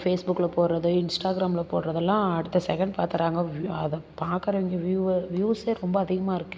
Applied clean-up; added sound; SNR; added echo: none; none; none; none.